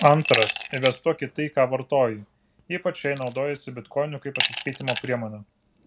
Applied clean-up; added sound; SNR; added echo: none; Glass; 7 dB; none.